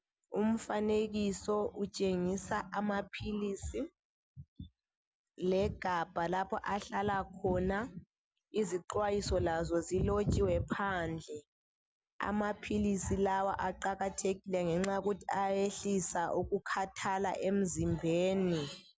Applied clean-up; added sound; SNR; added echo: none; none; none; none.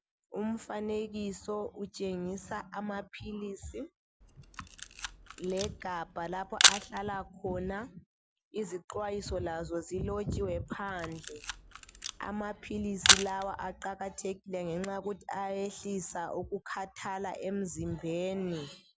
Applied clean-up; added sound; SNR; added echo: none; Camera; -5 dB; none.